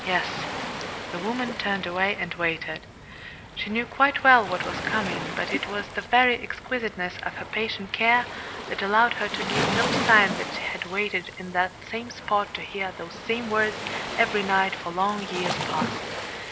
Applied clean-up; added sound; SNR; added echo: none; Waves, surf; 7 dB; none.